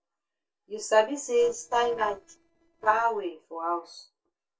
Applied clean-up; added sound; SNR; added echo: neural separator model SepFormer DNS4.